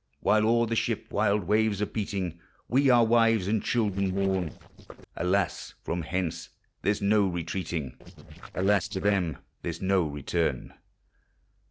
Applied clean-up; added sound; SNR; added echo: neural separator model SepFormer DNS4.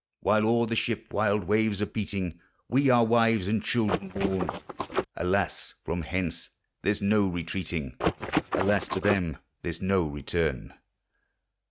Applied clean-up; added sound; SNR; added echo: neural mask model RNNoise.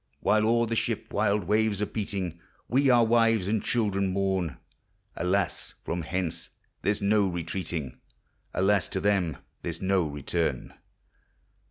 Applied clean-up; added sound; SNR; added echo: none; none; none; none.